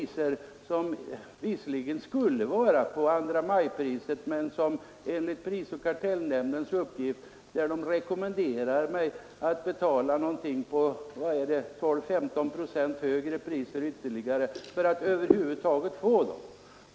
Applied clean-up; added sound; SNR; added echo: none; none; none; none.